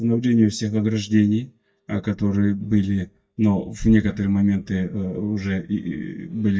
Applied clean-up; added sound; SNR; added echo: neural mask model DeepFilterNet 3.